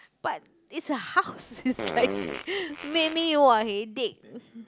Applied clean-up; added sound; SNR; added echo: none; Fart; 9 dB; none.